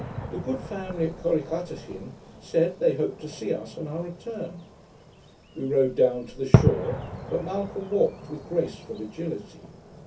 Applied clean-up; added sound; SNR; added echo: none; Fireworks; 3 dB; reverberation time 0.3 s.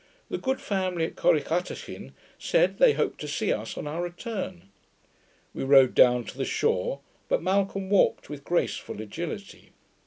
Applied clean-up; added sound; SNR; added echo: none; none; none; none.